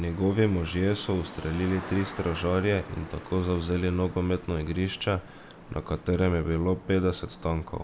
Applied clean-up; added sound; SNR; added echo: none; Traffic noise, roadway noise; 17 dB; none.